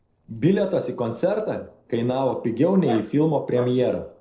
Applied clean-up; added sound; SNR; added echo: neural separator model SepFormer DNS4.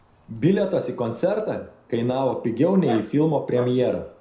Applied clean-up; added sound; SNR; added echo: none; Dog; 18 dB; reverberation time 0.5 s.